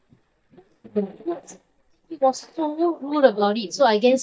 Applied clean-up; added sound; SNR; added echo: neural mask model DeepFilterNet 3.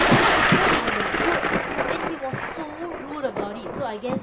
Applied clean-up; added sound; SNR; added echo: none; Thunder; -5 dB; reverberation time 0.8 s.